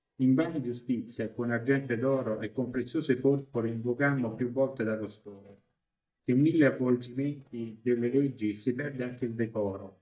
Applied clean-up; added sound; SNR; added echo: neural mask model DeepFilterNet 3.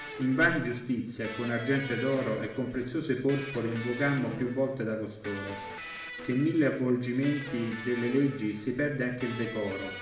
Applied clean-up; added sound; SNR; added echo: none; Electric guitar; 12 dB; reverberation time 0.8 s.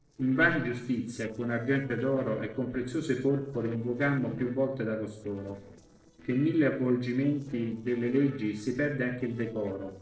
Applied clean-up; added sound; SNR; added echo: neural separator model SepFormer DNS4.